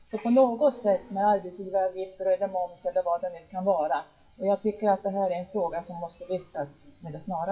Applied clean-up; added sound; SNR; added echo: classical method WPE with log-MMSE.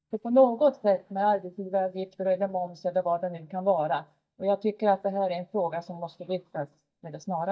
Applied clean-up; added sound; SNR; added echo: neural mask model DeepFilterNet 3.